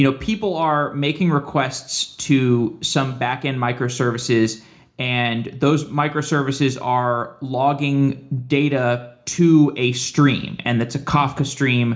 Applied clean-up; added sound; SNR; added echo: none; none; none; reverberation time 0.4 s.